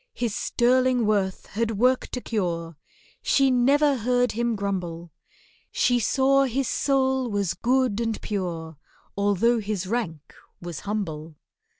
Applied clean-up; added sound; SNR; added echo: none; none; none; none.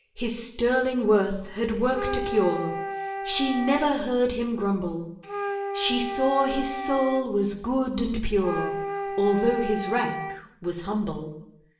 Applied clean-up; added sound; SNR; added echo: none; Wind instrument, woodwind instrument; 7 dB; reverberation time 0.7 s.